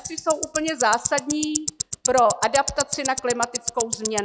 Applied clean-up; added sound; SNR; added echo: classical method log-MMSE.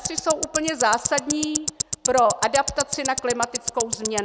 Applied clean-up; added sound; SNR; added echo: none; Tick-tock; 4 dB; none.